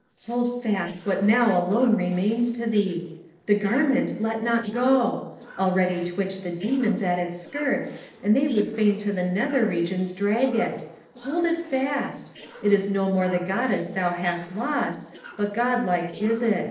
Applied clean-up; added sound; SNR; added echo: neural separator model SepFormer DNS4.